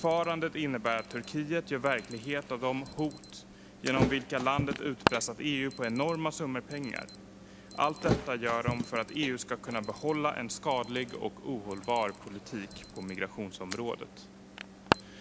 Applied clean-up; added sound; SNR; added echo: none; Thump, thud + Alarm; 5 dB; none.